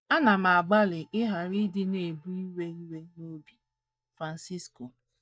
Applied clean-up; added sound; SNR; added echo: neural mask model DeepFilterNet 3.